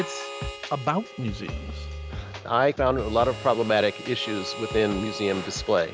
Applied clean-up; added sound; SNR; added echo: none; Harmonica; 13 dB; none.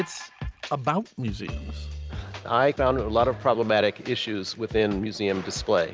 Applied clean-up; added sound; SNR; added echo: none; none; none; none.